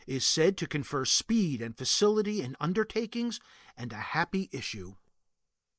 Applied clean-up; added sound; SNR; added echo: neural mask model Resemble Enhance denoiser.